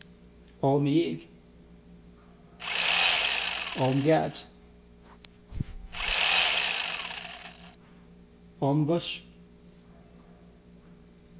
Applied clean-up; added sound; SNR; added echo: none; Sawing; -3 dB; none.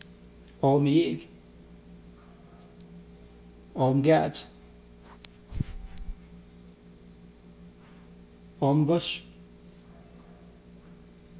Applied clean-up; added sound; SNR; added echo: none; none; none; none.